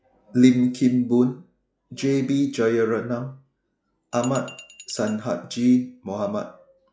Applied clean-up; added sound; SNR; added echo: classical method log-MMSE.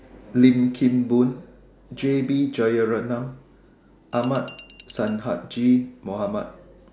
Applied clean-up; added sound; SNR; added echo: none; Glass; 18 dB; none.